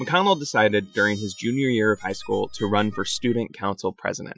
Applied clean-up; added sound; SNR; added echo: classical method Wiener filter.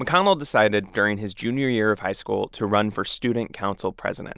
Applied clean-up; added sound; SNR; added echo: none; none; none; none.